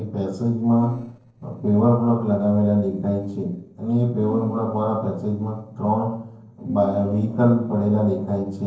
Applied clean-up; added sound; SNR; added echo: neural separator model SepFormer DNS4.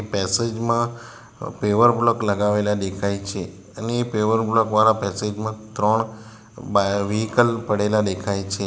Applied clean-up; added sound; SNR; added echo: none; none; none; none.